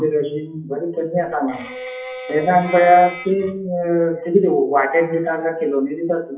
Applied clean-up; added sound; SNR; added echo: classical method WPE with log-MMSE.